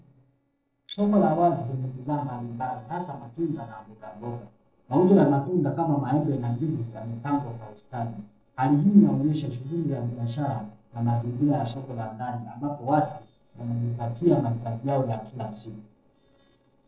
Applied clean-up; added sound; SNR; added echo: neural separator model SepFormer DNS4.